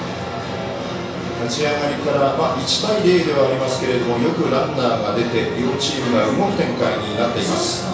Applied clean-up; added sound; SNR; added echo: none; none; none; reverberation time 0.7 s.